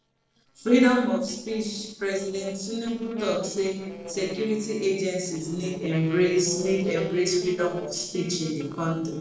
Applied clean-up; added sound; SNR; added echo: neural separator model SepFormer DNS4.